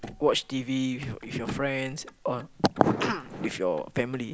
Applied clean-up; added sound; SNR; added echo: none; Motor vehicle (road); 19 dB; none.